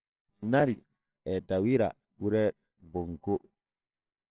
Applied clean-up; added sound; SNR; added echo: neural separator model SepFormer WHAMR!.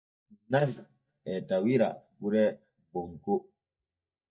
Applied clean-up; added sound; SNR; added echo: neural mask model DeepFilterNet 3.